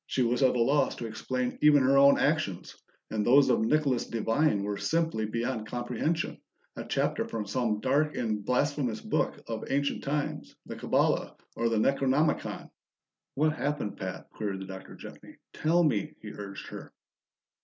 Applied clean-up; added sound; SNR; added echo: none; none; none; none.